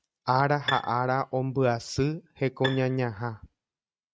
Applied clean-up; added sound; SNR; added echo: neural mask model RNNoise.